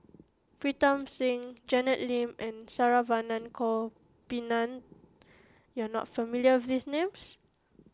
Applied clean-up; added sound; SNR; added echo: none; none; none; none.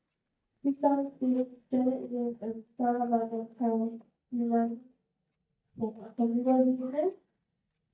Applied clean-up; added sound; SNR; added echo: neural mask model DeepFilterNet 3.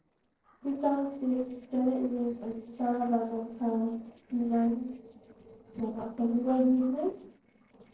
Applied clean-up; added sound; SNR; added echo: neural separator model SepFormer DNS4.